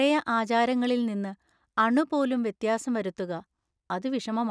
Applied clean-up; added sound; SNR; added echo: none; none; none; none.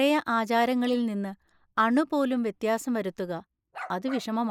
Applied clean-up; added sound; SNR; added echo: neural mask model Resemble Enhance denoiser.